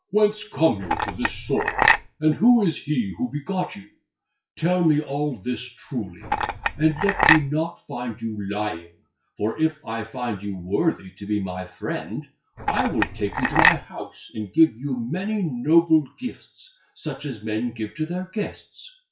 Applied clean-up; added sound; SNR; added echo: classical method WPE with log-MMSE.